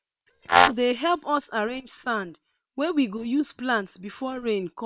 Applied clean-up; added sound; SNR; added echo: neural separator model SepFormer WHAM!.